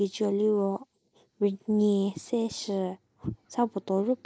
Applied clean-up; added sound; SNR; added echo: neural mask model Resemble Enhance denoiser.